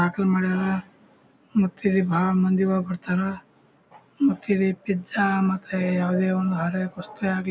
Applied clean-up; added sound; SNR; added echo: none; none; none; none.